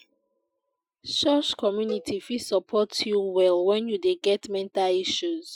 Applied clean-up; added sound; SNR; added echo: classical method Wiener filter.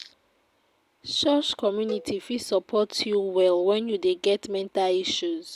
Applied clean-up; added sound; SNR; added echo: none; Cowbell; 17 dB; none.